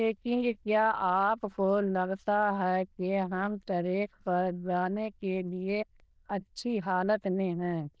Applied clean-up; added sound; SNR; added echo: neural diffusion model UNIVERSE++.